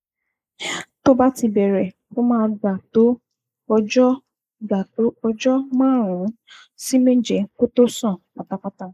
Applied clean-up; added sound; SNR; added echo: neural mask model Resemble Enhance denoiser.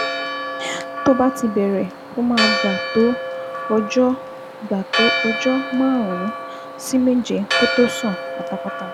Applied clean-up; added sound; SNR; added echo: none; Church bell; 4 dB; none.